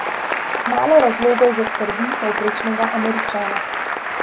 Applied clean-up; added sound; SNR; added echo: none; Applause / Cheering; 3 dB; none.